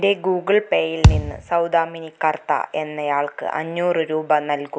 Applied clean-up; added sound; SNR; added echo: none; Thump, thud; -4 dB; none.